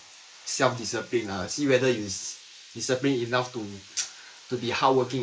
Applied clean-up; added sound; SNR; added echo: neural mask model Resemble Enhance denoiser.